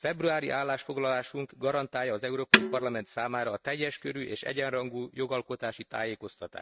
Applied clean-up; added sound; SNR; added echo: neural mask model RNNoise.